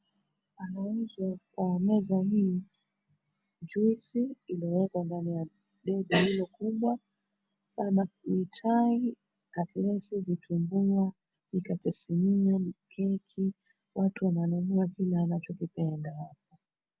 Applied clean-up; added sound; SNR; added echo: none; none; none; none.